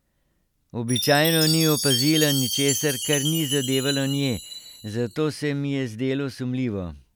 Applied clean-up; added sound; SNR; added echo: none; Chime; 6 dB; none.